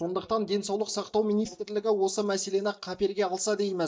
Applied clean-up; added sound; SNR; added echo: neural mask model DeepFilterNet 3.